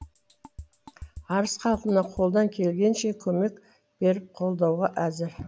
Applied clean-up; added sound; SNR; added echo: none; Drum kit; 19 dB; none.